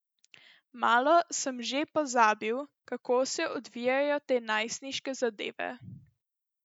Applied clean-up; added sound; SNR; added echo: none; none; none; none.